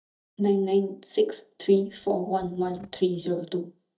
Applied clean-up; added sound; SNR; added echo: neural mask model DeepFilterNet 3.